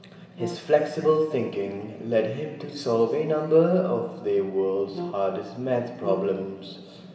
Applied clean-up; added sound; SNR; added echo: none; Brass instrument; 14 dB; reverberation time 2.2 s.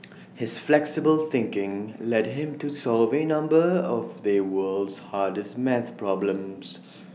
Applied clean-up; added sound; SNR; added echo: none; none; none; none.